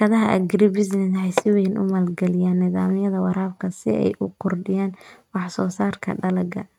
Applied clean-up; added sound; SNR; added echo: neural mask model RNNoise.